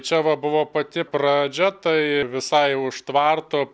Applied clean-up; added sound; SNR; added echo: none; none; none; none.